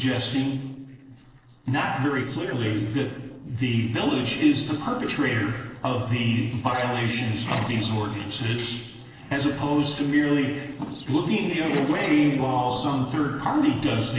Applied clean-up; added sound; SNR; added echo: neural separator model SepFormer DNS4.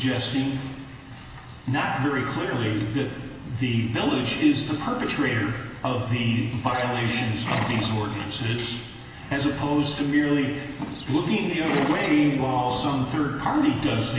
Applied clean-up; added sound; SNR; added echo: none; Livestock, farm animals, working animals; 10 dB; reverberation time 1.4 s.